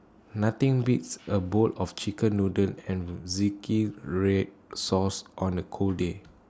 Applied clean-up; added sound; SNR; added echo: none; none; none; none.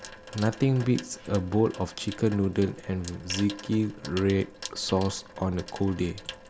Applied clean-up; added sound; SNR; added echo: none; Sink (filling or washing) / Water tap, faucet; 16 dB; none.